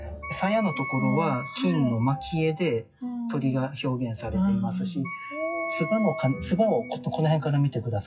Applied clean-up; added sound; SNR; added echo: classical method WPE with log-MMSE.